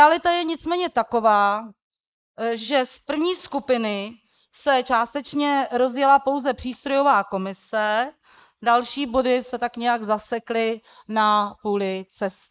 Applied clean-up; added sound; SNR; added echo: neural mask model Resemble Enhance denoiser.